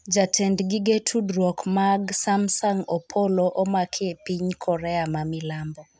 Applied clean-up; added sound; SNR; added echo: none; none; none; none.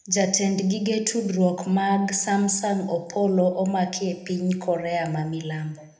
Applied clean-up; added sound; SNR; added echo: none; none; none; reverberation time 0.7 s.